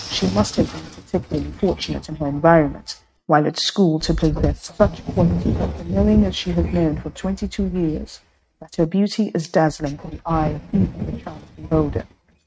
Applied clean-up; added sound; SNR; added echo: neural mask model RNNoise.